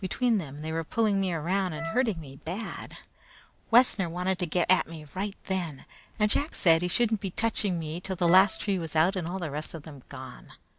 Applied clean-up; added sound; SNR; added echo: none; Wind instrument, woodwind instrument; 12 dB; none.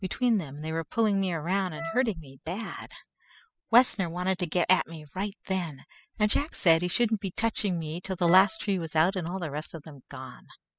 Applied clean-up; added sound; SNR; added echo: classical method spectral subtraction.